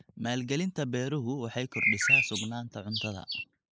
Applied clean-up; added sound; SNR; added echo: neural mask model Resemble Enhance denoiser.